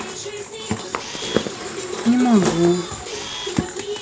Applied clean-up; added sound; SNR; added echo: none; Camera; 11 dB; none.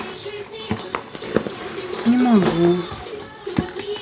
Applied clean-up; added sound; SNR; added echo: none; none; none; none.